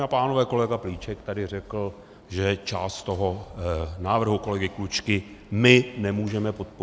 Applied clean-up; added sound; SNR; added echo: none; none; none; none.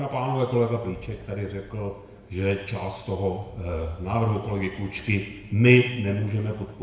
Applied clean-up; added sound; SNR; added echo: none; none; none; reverberation time 0.9 s.